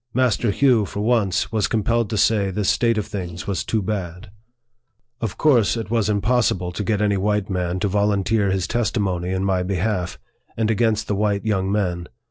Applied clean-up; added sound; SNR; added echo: neural separator model SepFormer DNS4.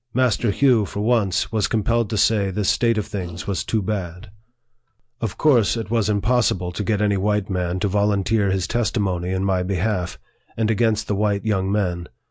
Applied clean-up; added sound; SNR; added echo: none; Fart; 19 dB; none.